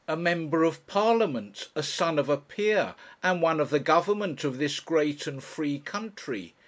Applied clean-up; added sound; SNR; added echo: none; none; none; none.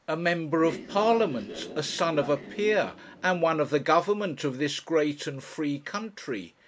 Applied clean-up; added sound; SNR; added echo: none; Train; 13 dB; none.